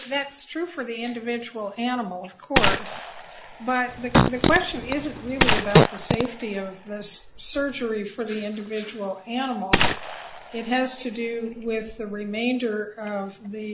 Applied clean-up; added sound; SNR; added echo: none; Fart + Gunshot, gunfire; -4 dB; none.